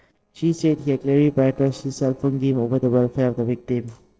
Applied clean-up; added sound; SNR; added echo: neural separator model SepFormer DNS4.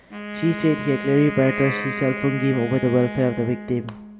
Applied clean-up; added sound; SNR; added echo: none; Wind instrument, woodwind instrument; 9 dB; none.